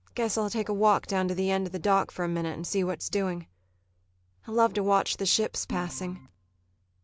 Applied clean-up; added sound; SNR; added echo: none; Organ; 16 dB; none.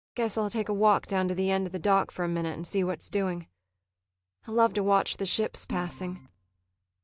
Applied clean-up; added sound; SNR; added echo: neural mask model DeepFilterNet 3.